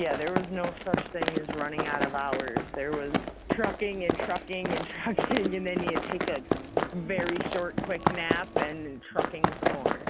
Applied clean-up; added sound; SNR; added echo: none; Run; -2 dB; none.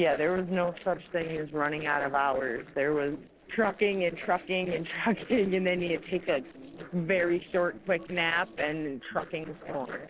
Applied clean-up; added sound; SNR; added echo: neural separator model SepFormer DNS4.